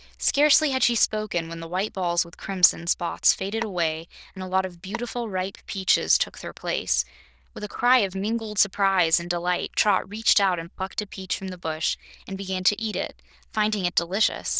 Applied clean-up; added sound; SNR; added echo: neural diffusion model UNIVERSE++.